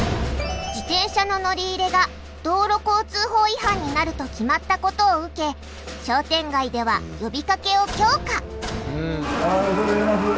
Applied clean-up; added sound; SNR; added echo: none; Musical instrument; 18 dB; none.